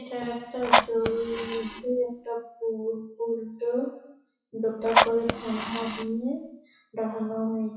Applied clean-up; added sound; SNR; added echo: classical method WPE with log-MMSE.